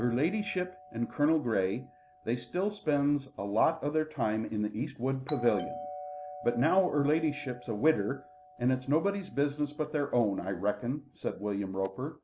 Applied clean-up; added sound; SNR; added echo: none; Doorbell; 17 dB; none.